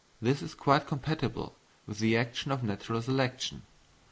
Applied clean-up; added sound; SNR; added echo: neural mask model Resemble Enhance denoiser.